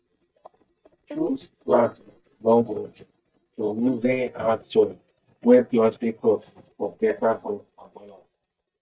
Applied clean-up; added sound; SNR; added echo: neural mask model DeepFilterNet 3.